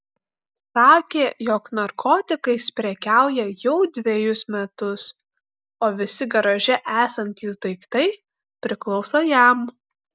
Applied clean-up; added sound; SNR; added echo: none; none; none; none.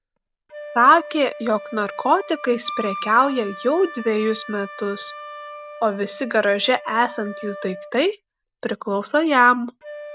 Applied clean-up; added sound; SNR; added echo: none; Wind instrument, woodwind instrument; 15 dB; none.